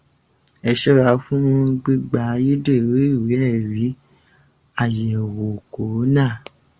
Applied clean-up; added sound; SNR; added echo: none; none; none; none.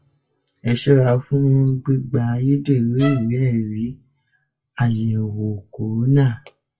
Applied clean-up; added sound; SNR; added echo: classical method WPE with log-MMSE.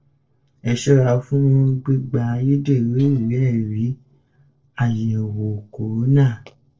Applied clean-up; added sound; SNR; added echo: neural separator model SepFormer DNS4.